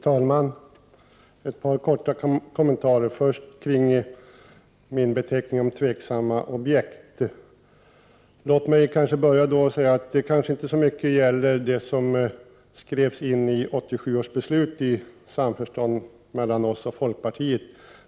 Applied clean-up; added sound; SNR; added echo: none; none; none; none.